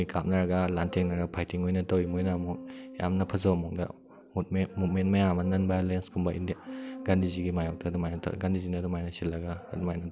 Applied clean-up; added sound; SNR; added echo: none; Bass guitar; 18 dB; none.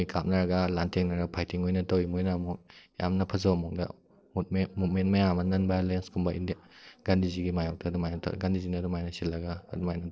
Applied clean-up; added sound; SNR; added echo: neural separator model SepFormer DNS4.